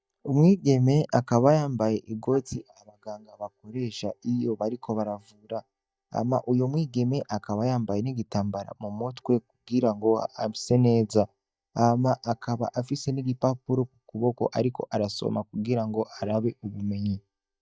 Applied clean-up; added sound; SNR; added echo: neural mask model DeepFilterNet 3.